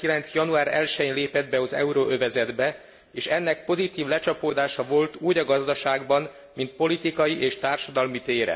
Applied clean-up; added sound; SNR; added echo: none; none; none; none.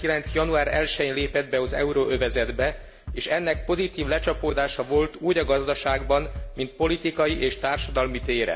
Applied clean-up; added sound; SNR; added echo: none; Bass drum; 10 dB; none.